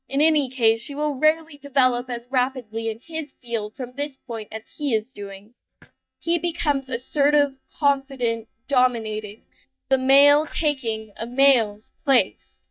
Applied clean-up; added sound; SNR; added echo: neural mask model DeepFilterNet 3.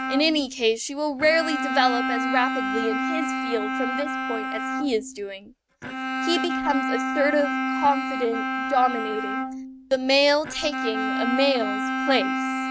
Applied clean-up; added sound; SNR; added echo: neural mask model RNNoise.